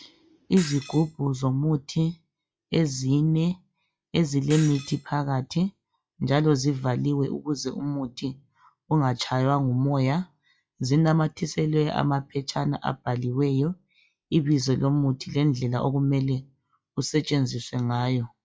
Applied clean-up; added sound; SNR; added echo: classical method log-MMSE.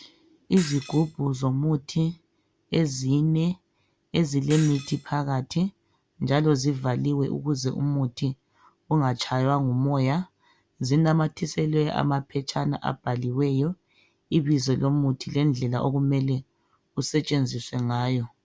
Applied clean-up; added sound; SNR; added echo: none; Shatter; 20 dB; none.